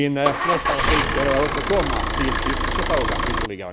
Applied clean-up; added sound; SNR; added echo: none; Idling / Engine starting / Motor vehicle (road); -3 dB; none.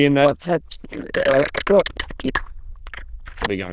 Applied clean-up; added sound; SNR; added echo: neural diffusion model UNIVERSE++.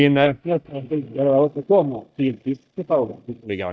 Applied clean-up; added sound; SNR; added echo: neural mask model DeepFilterNet 3.